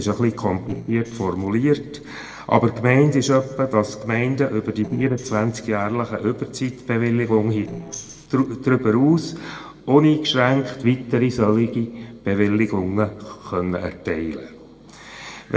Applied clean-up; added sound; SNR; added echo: neural separator model SepFormer DNS4.